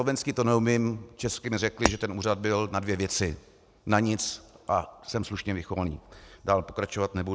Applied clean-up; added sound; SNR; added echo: none; Shatter; 5 dB; none.